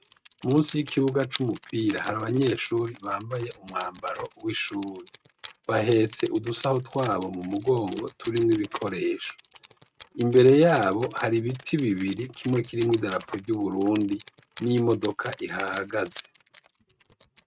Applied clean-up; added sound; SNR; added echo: neural mask model RNNoise.